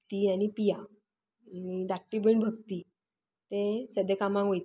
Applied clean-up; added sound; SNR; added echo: none; none; none; none.